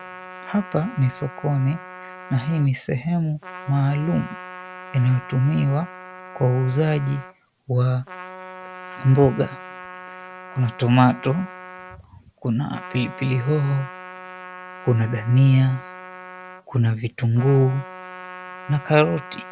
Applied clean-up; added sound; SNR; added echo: none; Trumpet; 16 dB; none.